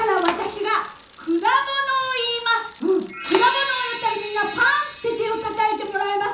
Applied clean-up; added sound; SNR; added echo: none; Bicycle; 14 dB; reverberation time 0.6 s.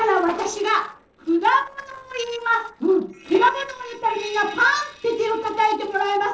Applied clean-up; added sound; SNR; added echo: neural separator model SepFormer DNS4.